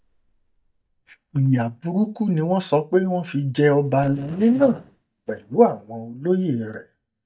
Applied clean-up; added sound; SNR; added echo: neural mask model DeepFilterNet 3.